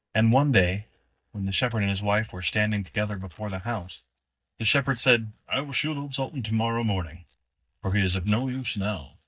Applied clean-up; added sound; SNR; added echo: neural mask model DeepFilterNet 3.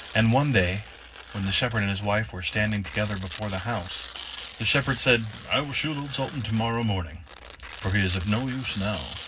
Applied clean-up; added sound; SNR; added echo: none; Tearing; 13 dB; reverberation time 0.4 s.